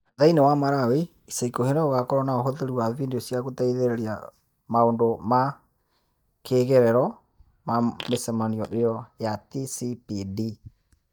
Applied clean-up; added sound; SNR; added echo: neural mask model DeepFilterNet 3.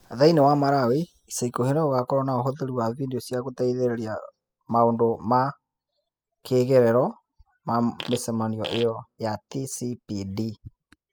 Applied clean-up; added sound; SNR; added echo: classical method spectral subtraction.